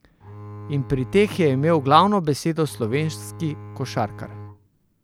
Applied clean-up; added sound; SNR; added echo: none; Bowed string instrument; 16 dB; none.